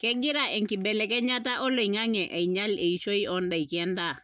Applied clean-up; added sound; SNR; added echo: neural mask model DeepFilterNet 3.